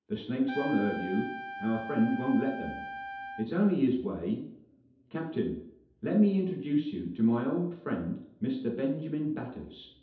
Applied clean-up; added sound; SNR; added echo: none; Trumpet; 9 dB; reverberation time 2.2 s.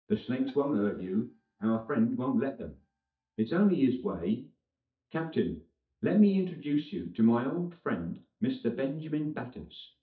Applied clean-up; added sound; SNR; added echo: neural mask model DeepFilterNet 3.